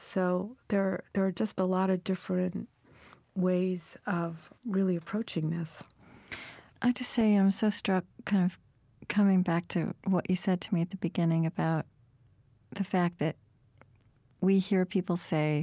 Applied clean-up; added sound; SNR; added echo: none; none; none; none.